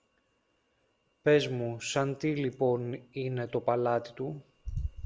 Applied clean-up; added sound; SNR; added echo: none; none; none; none.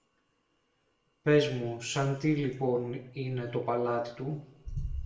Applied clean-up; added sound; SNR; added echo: none; none; none; reverberation time 0.6 s.